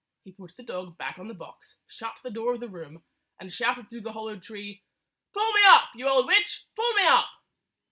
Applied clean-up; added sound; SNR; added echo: none; none; none; none.